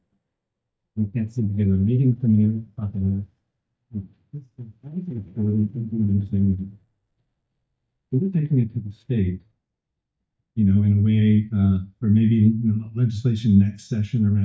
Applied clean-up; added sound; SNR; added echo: neural mask model DeepFilterNet 3.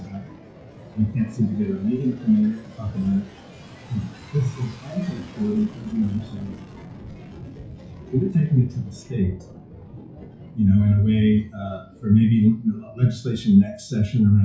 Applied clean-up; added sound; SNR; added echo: classical method WPE with log-MMSE.